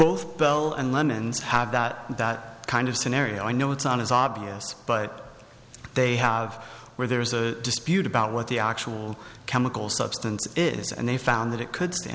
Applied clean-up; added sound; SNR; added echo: none; none; none; none.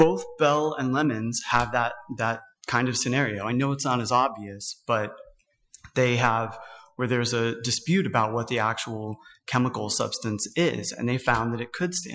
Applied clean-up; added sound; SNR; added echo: classical method Wiener filter.